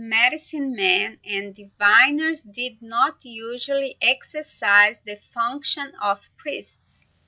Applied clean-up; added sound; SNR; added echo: none; none; none; none.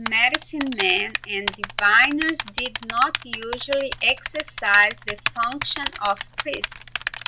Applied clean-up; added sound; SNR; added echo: none; Typing; 8 dB; none.